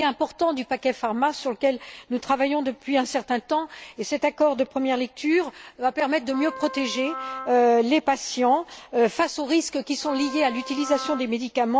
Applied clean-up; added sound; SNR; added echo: none; Wind instrument, woodwind instrument; 13 dB; none.